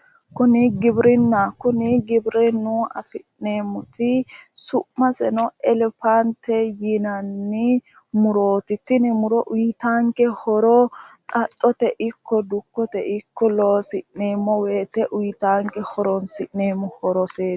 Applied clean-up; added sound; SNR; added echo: none; none; none; none.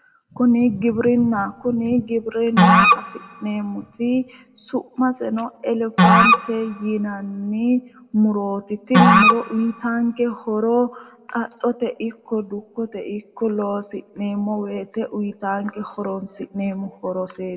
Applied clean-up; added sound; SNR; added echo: none; Musical instrument; -3 dB; reverberation time 0.6 s.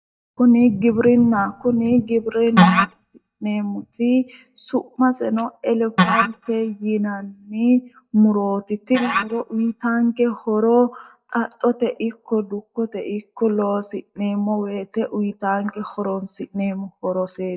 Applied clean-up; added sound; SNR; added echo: neural mask model DeepFilterNet 3.